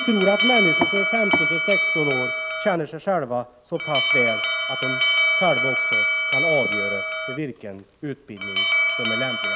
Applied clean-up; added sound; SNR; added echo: none; Alarm; -3 dB; none.